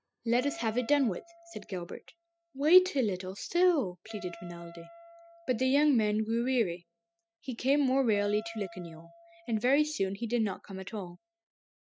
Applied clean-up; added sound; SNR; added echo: classical method spectral subtraction.